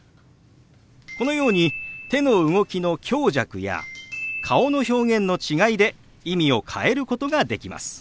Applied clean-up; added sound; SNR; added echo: none; none; none; none.